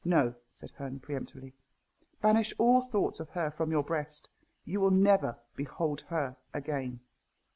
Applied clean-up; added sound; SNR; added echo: none; none; none; none.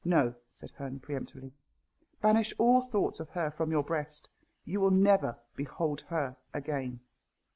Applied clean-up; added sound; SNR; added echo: neural mask model Resemble Enhance denoiser.